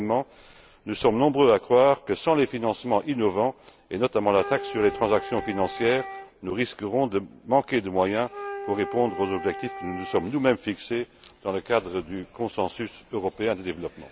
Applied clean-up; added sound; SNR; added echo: none; Wind instrument, woodwind instrument; 12 dB; none.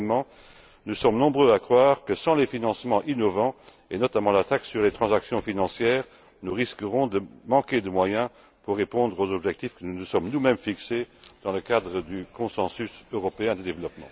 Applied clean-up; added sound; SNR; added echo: none; none; none; none.